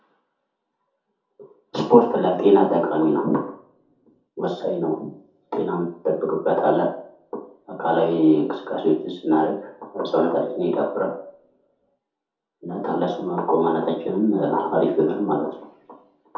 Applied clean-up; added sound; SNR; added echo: none; none; none; reverberation time 0.5 s.